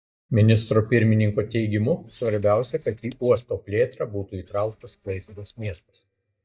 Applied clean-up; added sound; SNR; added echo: neural mask model DeepFilterNet 3.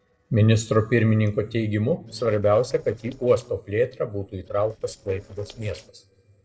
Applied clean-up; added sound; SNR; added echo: neural separator model SepFormer DNS4.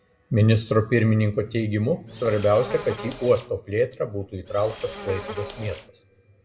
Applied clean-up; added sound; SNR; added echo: none; Insect; 12 dB; reverberation time 1.4 s.